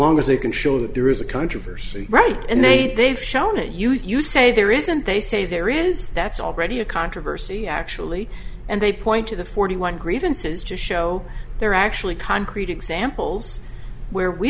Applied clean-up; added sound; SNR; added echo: none; none; none; none.